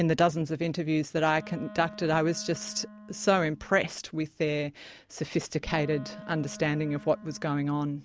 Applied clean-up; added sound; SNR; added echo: none; Wind instrument, woodwind instrument; 19 dB; none.